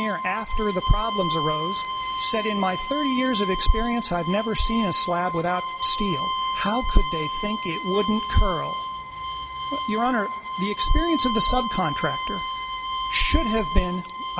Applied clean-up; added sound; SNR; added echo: none; Bowed string instrument; 4 dB; none.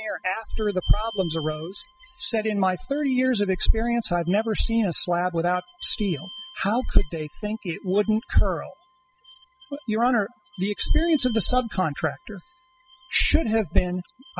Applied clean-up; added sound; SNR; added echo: classical method spectral subtraction.